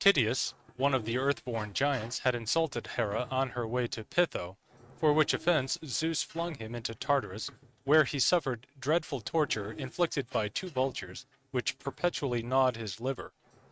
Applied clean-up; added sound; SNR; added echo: neural mask model RNNoise.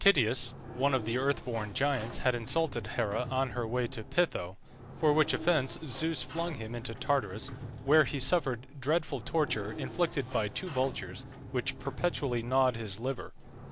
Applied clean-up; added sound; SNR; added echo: none; Sliding door; 13 dB; none.